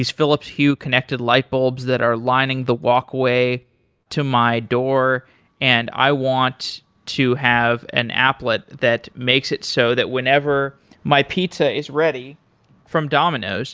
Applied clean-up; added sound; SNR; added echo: none; none; none; none.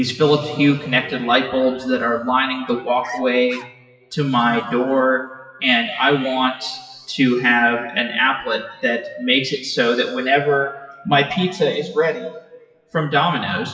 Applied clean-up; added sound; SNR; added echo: classical method WPE with log-MMSE.